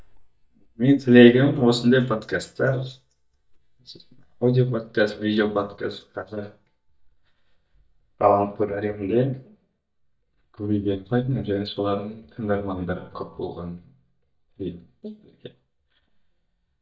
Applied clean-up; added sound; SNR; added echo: neural mask model DeepFilterNet 3.